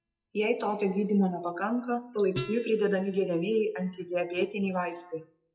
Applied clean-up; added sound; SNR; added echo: classical method WPE with log-MMSE.